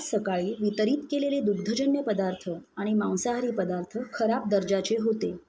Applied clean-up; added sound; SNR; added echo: none; none; none; none.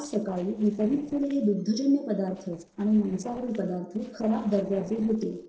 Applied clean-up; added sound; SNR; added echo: neural separator model SepFormer DNS4.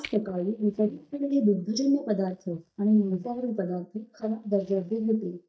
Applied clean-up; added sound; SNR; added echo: neural mask model DeepFilterNet 3.